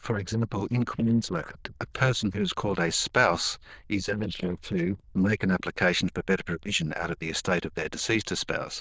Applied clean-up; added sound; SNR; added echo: neural diffusion model UNIVERSE++.